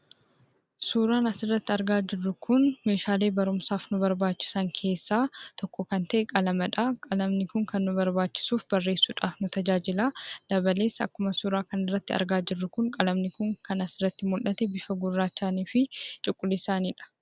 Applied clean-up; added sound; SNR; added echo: none; none; none; none.